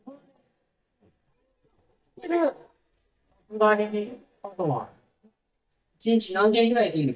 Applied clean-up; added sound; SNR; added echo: neural mask model DeepFilterNet 3.